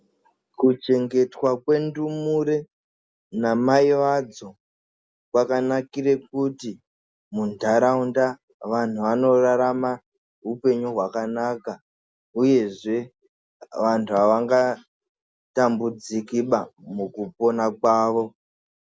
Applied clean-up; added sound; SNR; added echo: none; none; none; none.